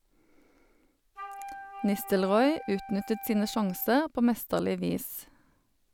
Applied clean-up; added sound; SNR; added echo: none; Wind instrument, woodwind instrument; 14 dB; none.